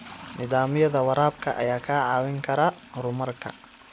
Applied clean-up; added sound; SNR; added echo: none; Toilet flush; 20 dB; none.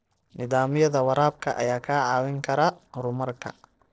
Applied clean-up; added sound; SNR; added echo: neural separator model SepFormer DNS4.